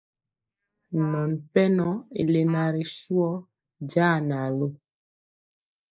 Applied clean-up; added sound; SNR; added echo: neural mask model Resemble Enhance denoiser.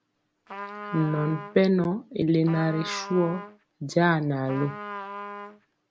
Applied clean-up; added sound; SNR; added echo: none; Trumpet; 12 dB; none.